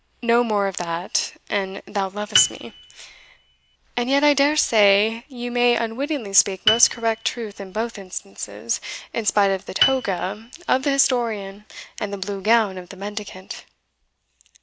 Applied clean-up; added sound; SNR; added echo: none; Piano; 5 dB; none.